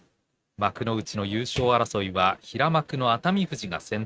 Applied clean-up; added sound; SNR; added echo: neural mask model RNNoise.